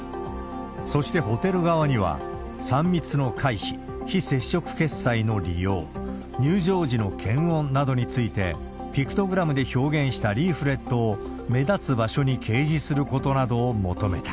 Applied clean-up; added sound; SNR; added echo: none; none; none; none.